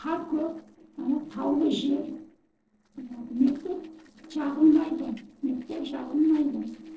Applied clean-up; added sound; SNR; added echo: neural separator model SepFormer DNS4.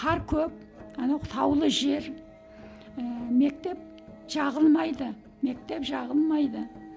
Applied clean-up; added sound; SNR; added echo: none; none; none; none.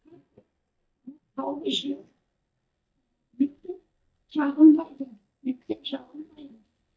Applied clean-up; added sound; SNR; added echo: neural mask model DeepFilterNet 3.